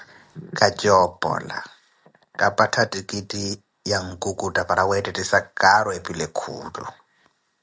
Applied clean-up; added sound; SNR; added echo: none; none; none; none.